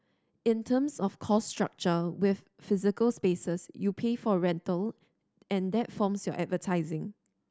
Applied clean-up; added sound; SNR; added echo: none; none; none; none.